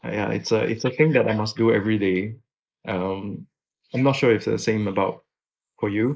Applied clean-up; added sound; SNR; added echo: neural mask model Resemble Enhance denoiser.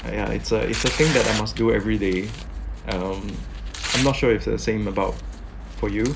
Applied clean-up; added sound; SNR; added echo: none; Tearing; 10 dB; none.